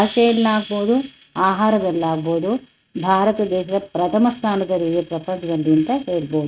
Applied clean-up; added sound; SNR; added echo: neural mask model RNNoise.